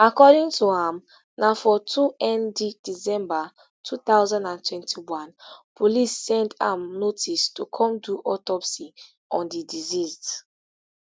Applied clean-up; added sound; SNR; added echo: none; none; none; none.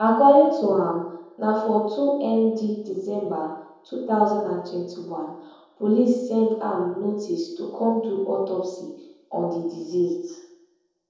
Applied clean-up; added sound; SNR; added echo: none; none; none; reverberation time 0.9 s.